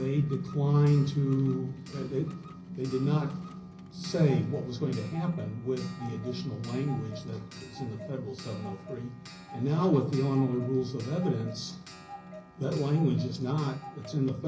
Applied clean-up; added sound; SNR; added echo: none; Clock; 19 dB; reverberation time 0.5 s.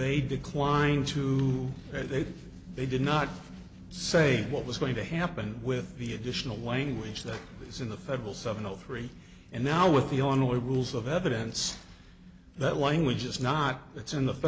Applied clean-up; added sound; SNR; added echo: none; none; none; none.